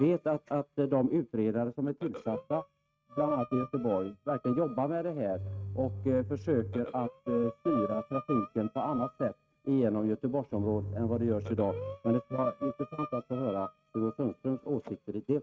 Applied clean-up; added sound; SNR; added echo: neural mask model RNNoise.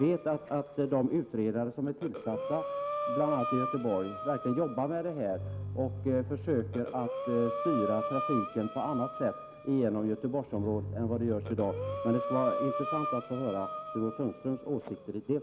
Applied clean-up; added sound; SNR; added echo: none; Bowed string instrument + Breathing; 6 dB; none.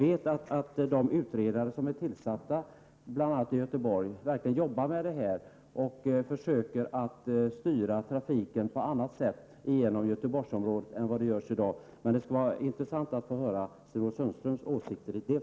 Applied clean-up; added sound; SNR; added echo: none; none; none; none.